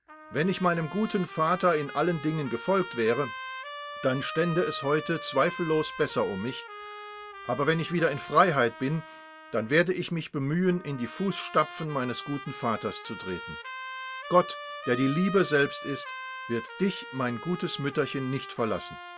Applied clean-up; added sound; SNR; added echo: none; Trumpet; 12 dB; none.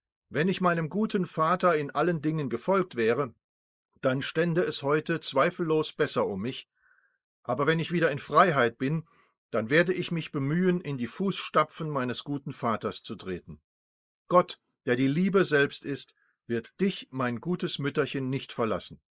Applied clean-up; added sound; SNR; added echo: neural mask model Resemble Enhance denoiser.